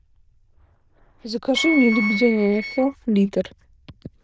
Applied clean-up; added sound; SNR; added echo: neural diffusion model UNIVERSE++.